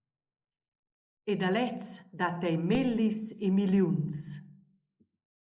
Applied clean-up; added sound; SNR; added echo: neural mask model Resemble Enhance denoiser.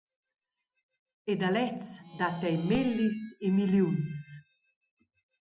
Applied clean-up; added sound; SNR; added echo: classical method Wiener filter.